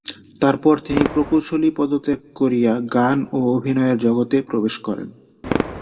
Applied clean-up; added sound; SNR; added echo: none; Fireworks; 11 dB; reverberation time 0.6 s.